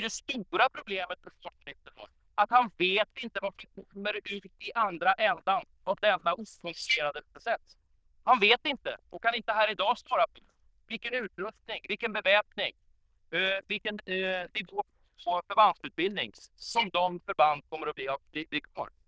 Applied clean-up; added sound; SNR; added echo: neural diffusion model UNIVERSE++.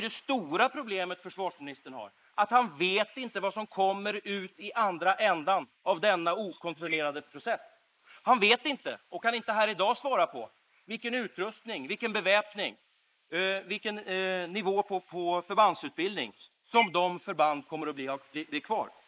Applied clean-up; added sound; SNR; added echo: neural mask model Resemble Enhance denoiser.